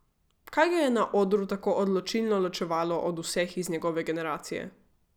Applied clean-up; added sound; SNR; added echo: none; none; none; none.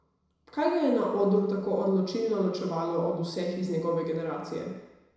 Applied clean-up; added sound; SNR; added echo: none; none; none; reverberation time 1.0 s.